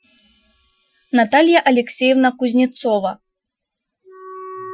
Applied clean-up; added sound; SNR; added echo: classical method Wiener filter.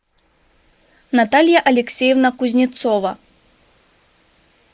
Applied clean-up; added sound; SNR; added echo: neural mask model Resemble Enhance denoiser.